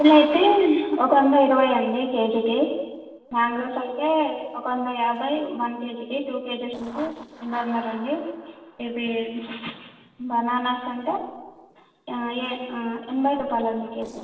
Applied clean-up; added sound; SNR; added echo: neural separator model SepFormer DNS4.